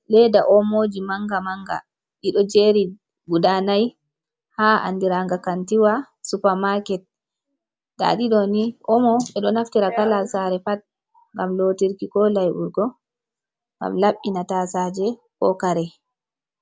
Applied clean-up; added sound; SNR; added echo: none; none; none; none.